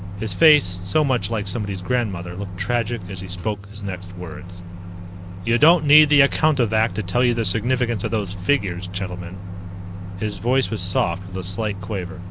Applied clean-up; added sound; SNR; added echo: none; Microwave oven; 8 dB; none.